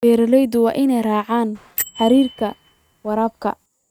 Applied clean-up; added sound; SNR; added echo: neural mask model RNNoise.